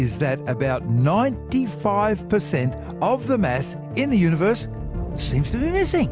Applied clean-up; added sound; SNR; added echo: none; none; none; none.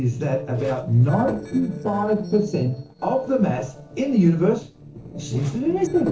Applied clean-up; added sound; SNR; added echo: neural separator model SepFormer DNS4.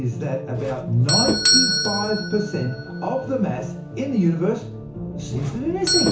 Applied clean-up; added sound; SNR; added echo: none; Doorbell; 2 dB; reverberation time 0.7 s.